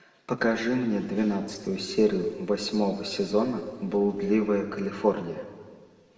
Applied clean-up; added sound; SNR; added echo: none; none; none; reverberation time 1.4 s.